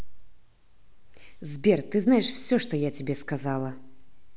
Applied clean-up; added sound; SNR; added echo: none; none; none; none.